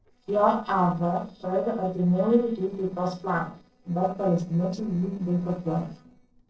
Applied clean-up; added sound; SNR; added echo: neural separator model SepFormer DNS4.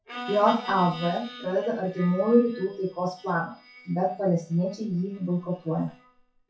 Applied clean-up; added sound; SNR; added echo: classical method WPE with log-MMSE.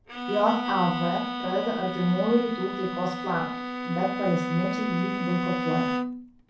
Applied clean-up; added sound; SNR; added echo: none; Bowed string instrument; 4 dB; reverberation time 0.6 s.